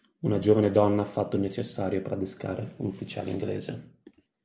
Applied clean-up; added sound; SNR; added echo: none; none; none; none.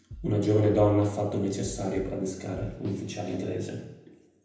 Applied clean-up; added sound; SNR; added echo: none; Drum kit; 18 dB; reverberation time 0.8 s.